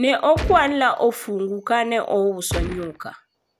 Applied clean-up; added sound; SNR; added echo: none; Gunshot, gunfire; 6 dB; none.